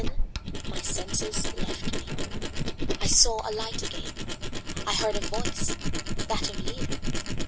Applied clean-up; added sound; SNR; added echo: none; Tools; -4 dB; none.